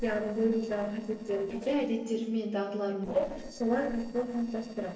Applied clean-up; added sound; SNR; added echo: neural separator model SepFormer DNS4.